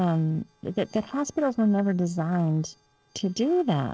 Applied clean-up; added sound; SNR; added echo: neural separator model SepFormer DNS4.